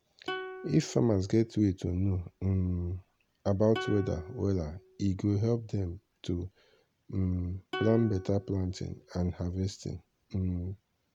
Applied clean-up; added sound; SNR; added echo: none; Plucked string instrument; 15 dB; none.